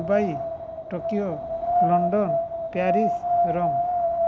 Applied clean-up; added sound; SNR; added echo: none; Wind; -3 dB; none.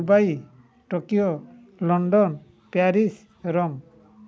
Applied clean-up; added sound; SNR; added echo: none; none; none; none.